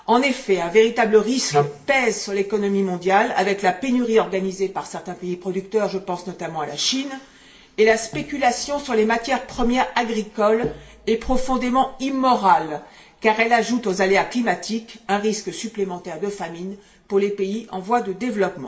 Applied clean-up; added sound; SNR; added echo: none; Wind instrument, woodwind instrument; 1 dB; reverberation time 0.5 s.